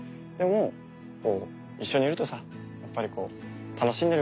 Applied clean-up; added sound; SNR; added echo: none; none; none; none.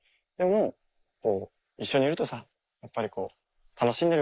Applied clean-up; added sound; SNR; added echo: neural mask model Resemble Enhance denoiser.